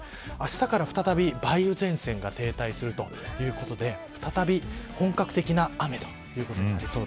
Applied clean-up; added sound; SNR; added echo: none; none; none; none.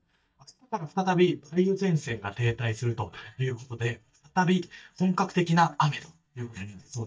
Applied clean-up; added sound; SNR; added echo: neural mask model DeepFilterNet 3.